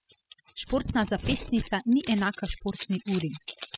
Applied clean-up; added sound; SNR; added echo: classical method spectral subtraction.